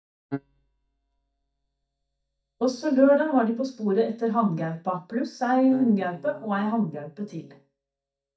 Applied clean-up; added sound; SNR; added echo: neural mask model DeepFilterNet 3.